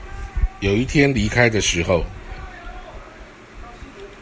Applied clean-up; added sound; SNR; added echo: none; none; none; none.